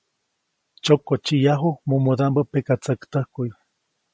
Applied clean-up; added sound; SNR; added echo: none; none; none; none.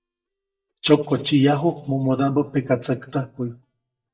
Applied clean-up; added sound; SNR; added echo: neural mask model DeepFilterNet 3.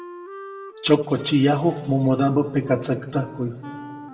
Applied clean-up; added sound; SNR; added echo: none; Wind instrument, woodwind instrument; 17 dB; reverberation time 2.0 s.